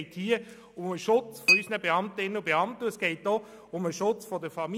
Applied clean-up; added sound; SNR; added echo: none; Chink, clink; 5 dB; none.